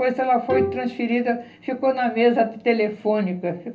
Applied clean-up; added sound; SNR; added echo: none; Bowed string instrument; 9 dB; reverberation time 0.3 s.